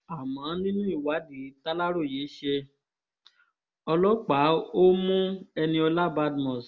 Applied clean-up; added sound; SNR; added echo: none; none; none; none.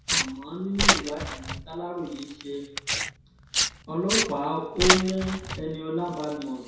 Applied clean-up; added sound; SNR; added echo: none; Tearing; -2 dB; reverberation time 0.7 s.